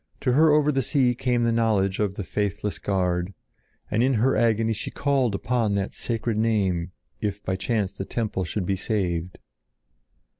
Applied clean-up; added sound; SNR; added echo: none; none; none; none.